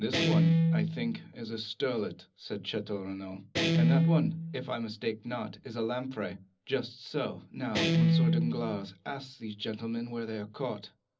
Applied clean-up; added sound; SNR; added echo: none; Guitar; -4 dB; reverberation time 0.4 s.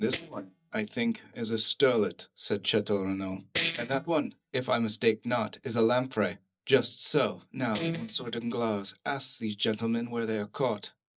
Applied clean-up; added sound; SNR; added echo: neural mask model DeepFilterNet 3.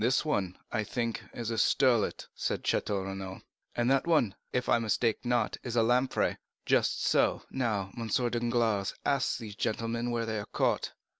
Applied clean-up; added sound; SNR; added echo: none; none; none; none.